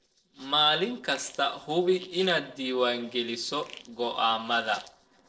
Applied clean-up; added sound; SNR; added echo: neural separator model SepFormer DNS4.